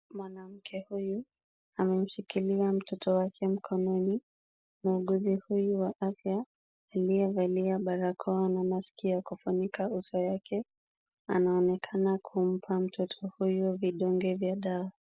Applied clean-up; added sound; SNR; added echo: none; none; none; none.